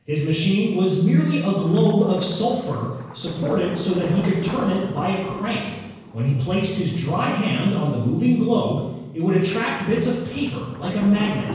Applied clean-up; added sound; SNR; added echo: neural separator model SepFormer DNS4.